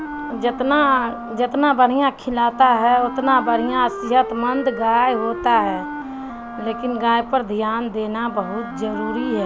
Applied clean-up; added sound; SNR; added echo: none; Wind instrument, woodwind instrument; 11 dB; none.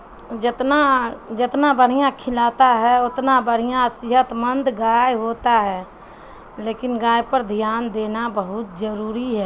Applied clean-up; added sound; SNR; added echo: none; none; none; none.